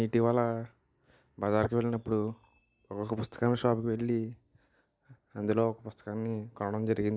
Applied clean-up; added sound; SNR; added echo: none; none; none; none.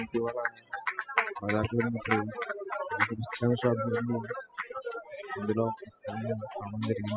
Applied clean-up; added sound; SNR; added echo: classical method spectral subtraction.